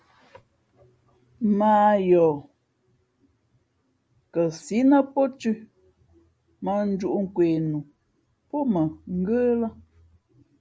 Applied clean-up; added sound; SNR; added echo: none; none; none; none.